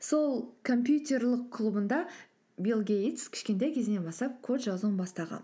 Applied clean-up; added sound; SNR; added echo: none; none; none; none.